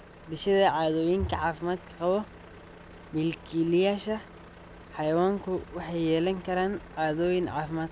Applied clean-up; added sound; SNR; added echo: none; Truck; 19 dB; none.